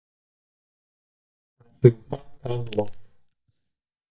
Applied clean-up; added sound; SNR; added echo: neural mask model DeepFilterNet 3.